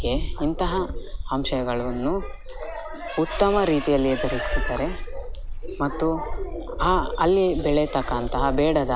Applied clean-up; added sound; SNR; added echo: none; Wind; 5 dB; none.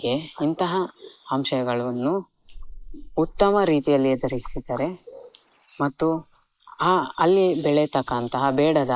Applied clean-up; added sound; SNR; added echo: neural mask model Resemble Enhance denoiser.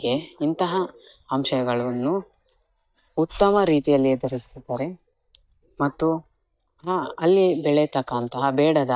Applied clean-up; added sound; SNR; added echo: neural mask model DeepFilterNet 3.